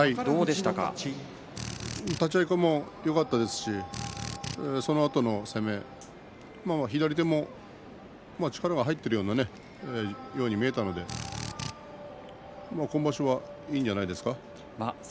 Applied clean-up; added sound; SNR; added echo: none; Drill; 7 dB; none.